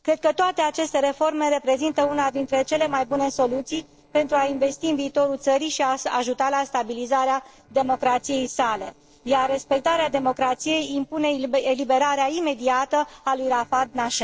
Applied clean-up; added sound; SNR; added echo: neural separator model SepFormer DNS4.